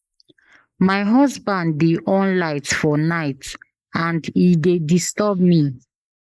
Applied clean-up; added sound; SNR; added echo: neural mask model Resemble Enhance denoiser.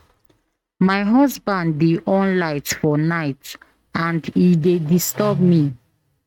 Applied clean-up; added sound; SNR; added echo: neural mask model RNNoise.